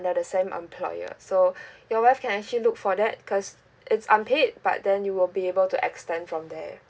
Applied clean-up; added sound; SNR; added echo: none; none; none; none.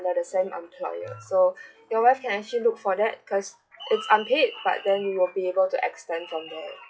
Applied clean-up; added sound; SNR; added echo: classical method log-MMSE.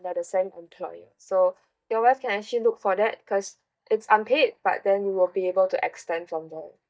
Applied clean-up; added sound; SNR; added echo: neural mask model DeepFilterNet 3.